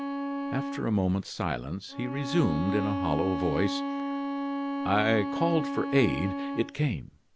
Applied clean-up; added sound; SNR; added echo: none; Bowed string instrument; 4 dB; none.